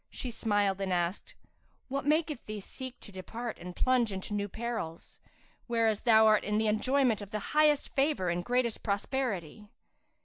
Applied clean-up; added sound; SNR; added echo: none; none; none; none.